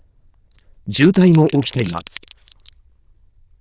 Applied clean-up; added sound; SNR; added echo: neural diffusion model UNIVERSE++.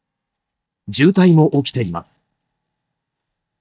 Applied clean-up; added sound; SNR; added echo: neural mask model DeepFilterNet 3.